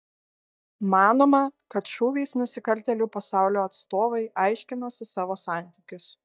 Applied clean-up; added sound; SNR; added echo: neural mask model DeepFilterNet 3.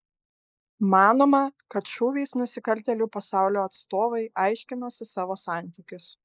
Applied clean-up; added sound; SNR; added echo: neural mask model Resemble Enhance denoiser.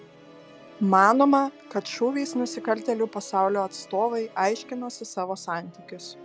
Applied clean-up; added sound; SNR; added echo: none; Musical instrument; 19 dB; none.